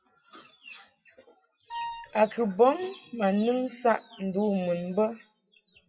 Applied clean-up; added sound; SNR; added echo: classical method WPE with log-MMSE.